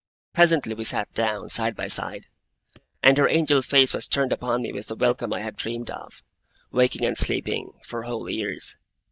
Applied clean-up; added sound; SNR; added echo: neural mask model DeepFilterNet 3.